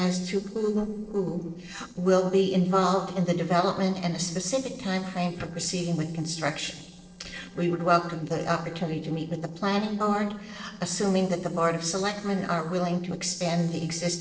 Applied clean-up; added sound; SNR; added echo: neural separator model SepFormer DNS4.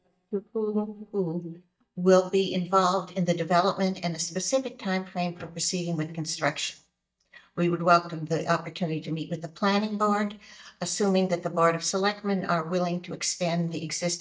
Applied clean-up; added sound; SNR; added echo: neural mask model DeepFilterNet 3.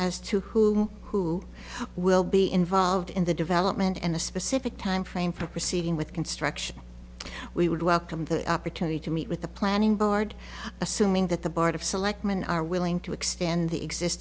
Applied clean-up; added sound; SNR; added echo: none; none; none; none.